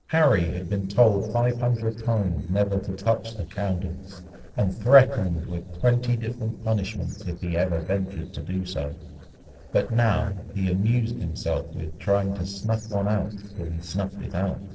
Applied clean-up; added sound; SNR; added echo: neural separator model SepFormer DNS4.